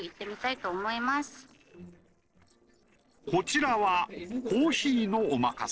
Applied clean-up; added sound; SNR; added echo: neural separator model SepFormer DNS4.